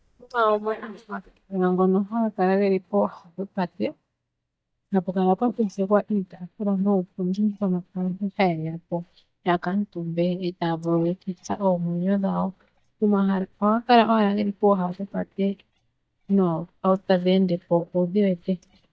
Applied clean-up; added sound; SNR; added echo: neural mask model DeepFilterNet 3.